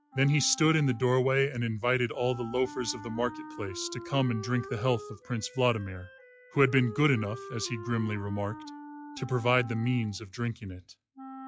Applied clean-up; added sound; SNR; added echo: classical method log-MMSE.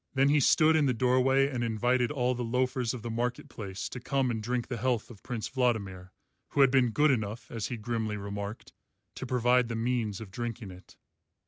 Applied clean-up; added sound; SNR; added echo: none; none; none; none.